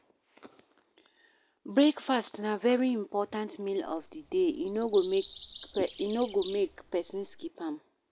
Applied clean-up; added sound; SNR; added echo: none; Bird vocalization, bird call, bird song; 14 dB; none.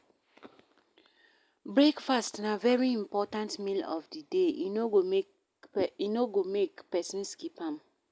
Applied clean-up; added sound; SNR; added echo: none; none; none; none.